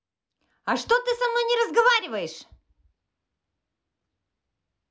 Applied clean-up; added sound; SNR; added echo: none; none; none; none.